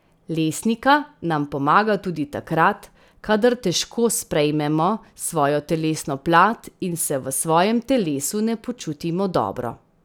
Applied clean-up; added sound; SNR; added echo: none; none; none; none.